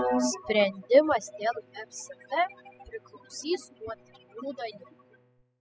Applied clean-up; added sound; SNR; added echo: classical method spectral subtraction.